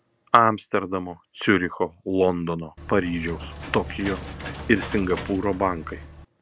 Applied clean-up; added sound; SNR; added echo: none; Engine / Mechanisms; 11 dB; none.